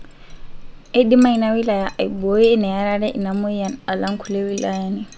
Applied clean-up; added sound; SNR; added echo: none; Chink, clink; 16 dB; none.